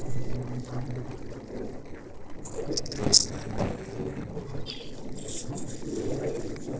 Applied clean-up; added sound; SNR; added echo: neural separator model SepFormer DNS4.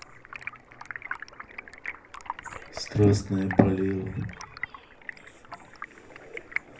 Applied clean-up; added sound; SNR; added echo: none; Stream; 11 dB; reverberation time 0.3 s.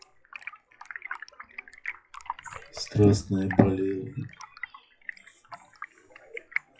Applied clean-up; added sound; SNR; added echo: classical method WPE with log-MMSE.